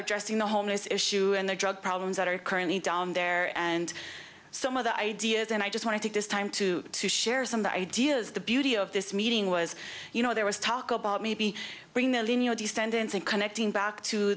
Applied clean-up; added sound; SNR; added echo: none; none; none; none.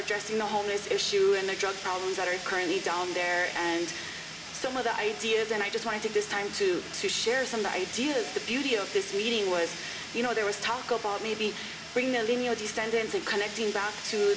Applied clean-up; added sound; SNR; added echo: none; Fire; 11 dB; reverberation time 1.2 s.